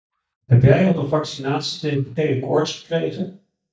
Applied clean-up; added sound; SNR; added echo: neural mask model DeepFilterNet 3.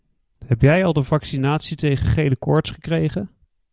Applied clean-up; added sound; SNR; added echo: none; none; none; none.